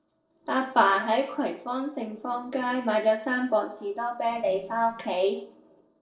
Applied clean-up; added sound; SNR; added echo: neural separator model SepFormer DNS4.